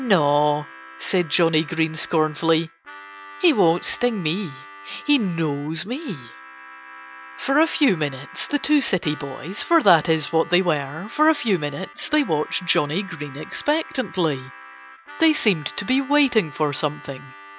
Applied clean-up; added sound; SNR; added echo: none; Harmonica; 18 dB; none.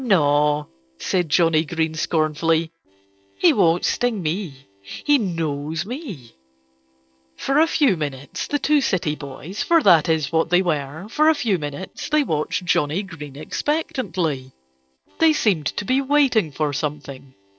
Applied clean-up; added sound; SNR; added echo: neural separator model SepFormer DNS4.